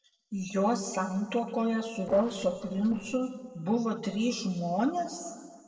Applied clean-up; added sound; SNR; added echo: neural separator model SepFormer DNS4.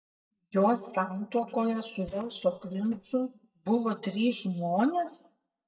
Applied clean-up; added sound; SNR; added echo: neural mask model DeepFilterNet 3.